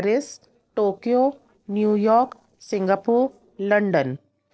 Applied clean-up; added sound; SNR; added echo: neural separator model SepFormer DNS4.